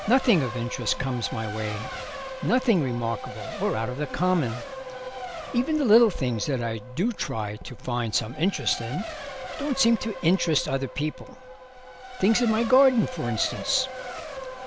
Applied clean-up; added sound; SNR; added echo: none; Race car, auto racing; 11 dB; none.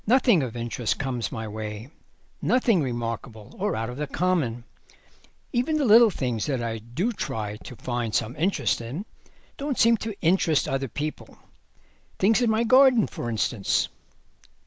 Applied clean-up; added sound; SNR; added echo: none; none; none; none.